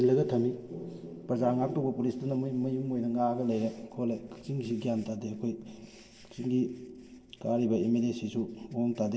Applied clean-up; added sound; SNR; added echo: none; none; none; reverberation time 2.3 s.